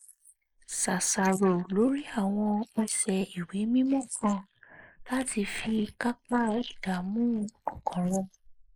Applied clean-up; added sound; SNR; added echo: neural mask model Resemble Enhance denoiser.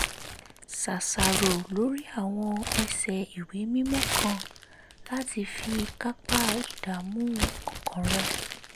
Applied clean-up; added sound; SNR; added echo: none; Crumpling, crinkling; 2 dB; none.